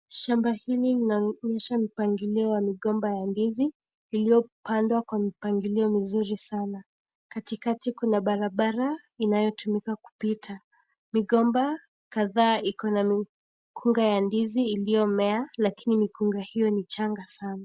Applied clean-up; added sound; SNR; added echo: none; none; none; none.